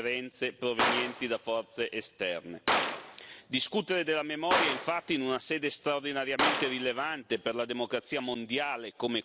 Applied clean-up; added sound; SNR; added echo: none; Gunshot, gunfire; 2 dB; none.